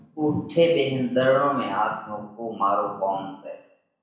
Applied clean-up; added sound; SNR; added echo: none; none; none; reverberation time 0.6 s.